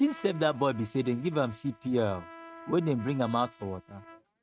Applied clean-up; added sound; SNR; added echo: neural mask model RNNoise.